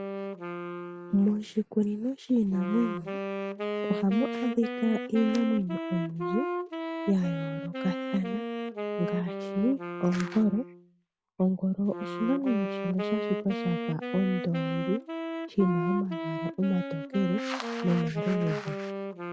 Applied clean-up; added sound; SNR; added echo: none; Wind instrument, woodwind instrument; 5 dB; none.